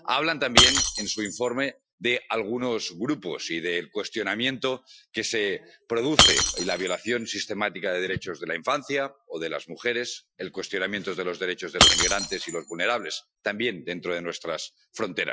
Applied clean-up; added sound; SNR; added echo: classical method Wiener filter.